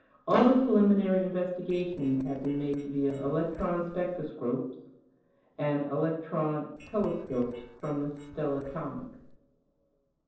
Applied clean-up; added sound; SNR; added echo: neural separator model SepFormer DNS4.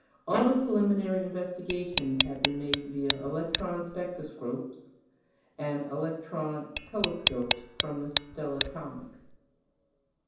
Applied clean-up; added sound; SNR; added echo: none; Tick; -3 dB; reverberation time 0.9 s.